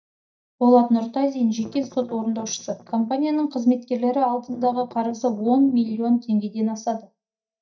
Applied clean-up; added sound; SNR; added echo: neural mask model DeepFilterNet 3.